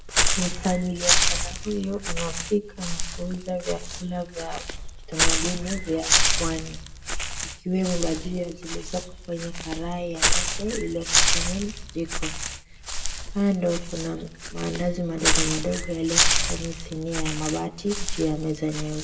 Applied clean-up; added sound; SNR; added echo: none; Walk, footsteps / Bird; -4 dB; reverberation time 0.6 s.